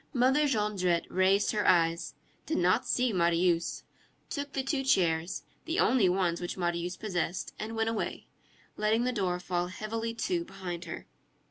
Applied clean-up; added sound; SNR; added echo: none; none; none; none.